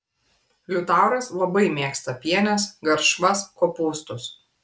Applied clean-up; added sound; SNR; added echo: none; none; none; none.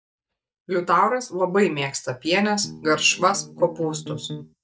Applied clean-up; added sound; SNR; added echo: neural mask model DeepFilterNet 3.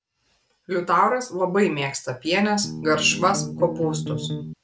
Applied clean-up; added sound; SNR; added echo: none; Bass guitar; 6 dB; none.